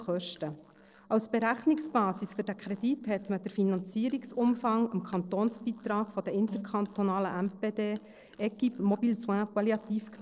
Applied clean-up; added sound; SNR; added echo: neural separator model SepFormer DNS4.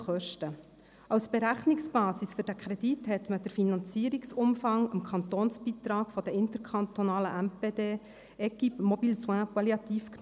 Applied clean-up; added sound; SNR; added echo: none; none; none; none.